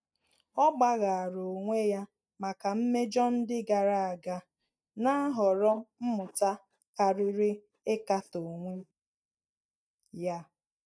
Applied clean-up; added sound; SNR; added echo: neural mask model DeepFilterNet 3.